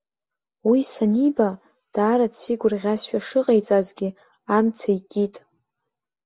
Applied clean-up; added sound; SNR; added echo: none; none; none; none.